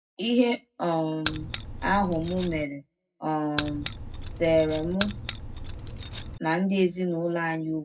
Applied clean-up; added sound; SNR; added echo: none; Keys jangling; 7 dB; reverberation time 0.3 s.